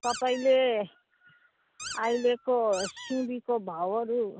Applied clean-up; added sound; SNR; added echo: none; Squeak; 13 dB; none.